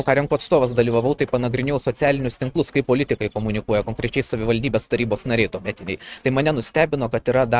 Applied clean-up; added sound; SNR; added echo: neural mask model RNNoise.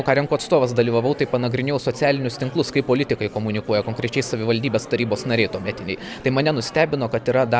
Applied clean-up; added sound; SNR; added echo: none; none; none; none.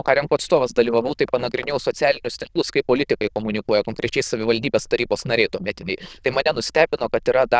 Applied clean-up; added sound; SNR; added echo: neural diffusion model UNIVERSE++.